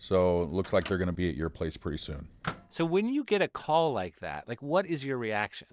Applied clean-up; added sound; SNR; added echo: none; Microwave oven; 17 dB; none.